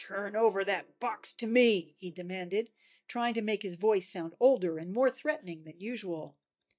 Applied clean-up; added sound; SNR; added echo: neural mask model DeepFilterNet 3.